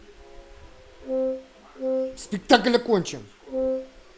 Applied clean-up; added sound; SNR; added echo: none; Wind instrument, woodwind instrument; 1 dB; none.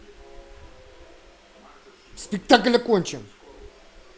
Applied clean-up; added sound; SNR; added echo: none; none; none; none.